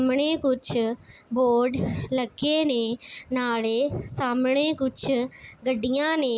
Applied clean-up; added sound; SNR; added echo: none; none; none; none.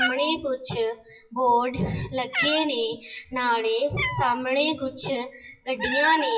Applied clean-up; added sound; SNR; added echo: classical method WPE with log-MMSE.